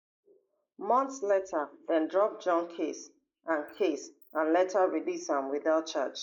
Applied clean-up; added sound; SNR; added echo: neural mask model Resemble Enhance denoiser.